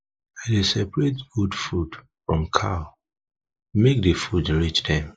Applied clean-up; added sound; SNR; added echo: neural mask model Resemble Enhance denoiser.